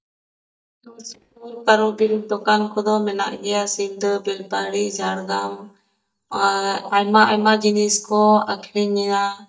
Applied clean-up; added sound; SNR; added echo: neural mask model DeepFilterNet 3.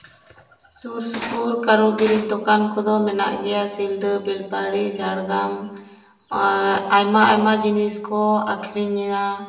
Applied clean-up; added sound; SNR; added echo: none; Cutlery, silverware; 8 dB; reverberation time 1.0 s.